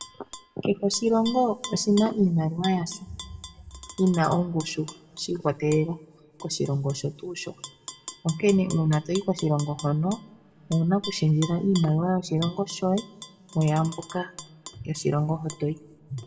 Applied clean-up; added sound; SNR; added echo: none; Tap / Glass; 17 dB; reverberation time 1.9 s.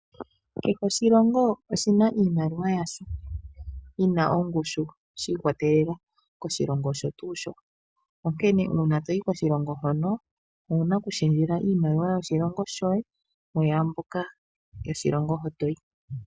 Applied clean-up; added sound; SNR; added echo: none; none; none; none.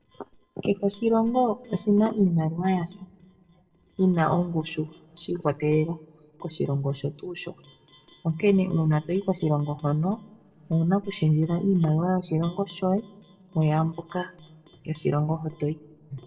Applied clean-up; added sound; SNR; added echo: neural separator model SepFormer DNS4.